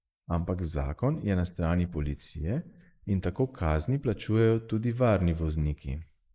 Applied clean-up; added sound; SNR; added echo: neural mask model Resemble Enhance denoiser.